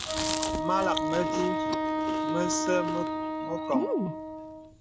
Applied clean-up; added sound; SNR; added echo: none; Wind instrument, woodwind instrument + Chewing, mastication; -3 dB; none.